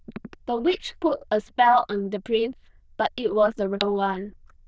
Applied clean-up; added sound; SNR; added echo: neural diffusion model UNIVERSE++.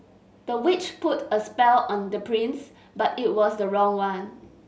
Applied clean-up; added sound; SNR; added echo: none; none; none; none.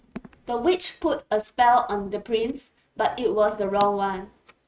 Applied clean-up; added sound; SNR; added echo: neural mask model RNNoise.